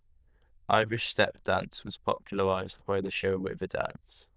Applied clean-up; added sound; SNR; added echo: neural diffusion model UNIVERSE++.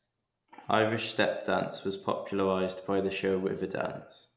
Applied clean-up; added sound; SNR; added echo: none; none; none; none.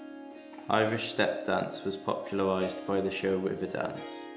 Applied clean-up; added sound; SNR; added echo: none; Harp; 13 dB; none.